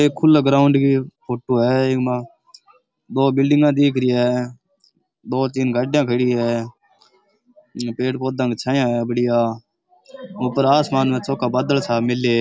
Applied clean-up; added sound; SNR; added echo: none; none; none; none.